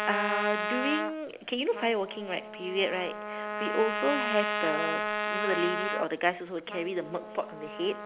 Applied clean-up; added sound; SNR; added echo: none; Trumpet; 2 dB; none.